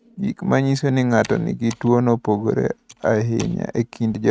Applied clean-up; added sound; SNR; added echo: neural mask model RNNoise.